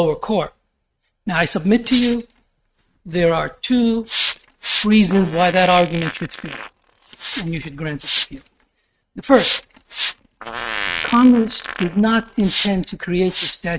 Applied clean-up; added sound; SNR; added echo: neural mask model RNNoise.